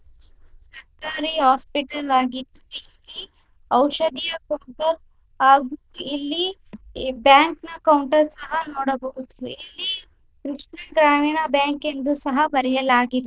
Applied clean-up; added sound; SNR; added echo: neural diffusion model UNIVERSE++.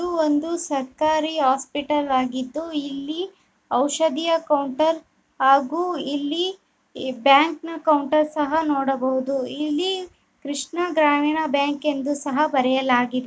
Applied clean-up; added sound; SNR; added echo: none; none; none; none.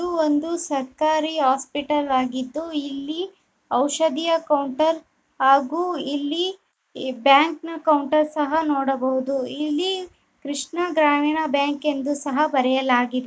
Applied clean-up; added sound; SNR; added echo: neural mask model Resemble Enhance denoiser.